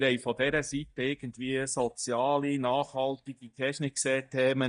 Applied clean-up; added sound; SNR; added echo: neural mask model DeepFilterNet 3.